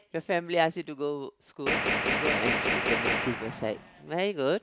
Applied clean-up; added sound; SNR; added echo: none; Gunshot, gunfire; -2 dB; none.